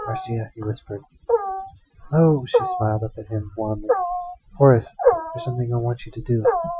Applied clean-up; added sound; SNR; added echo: classical method Wiener filter.